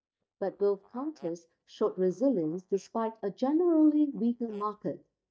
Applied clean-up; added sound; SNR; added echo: neural mask model DeepFilterNet 3.